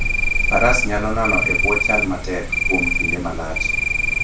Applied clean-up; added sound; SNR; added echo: none; Cricket; -4 dB; reverberation time 0.4 s.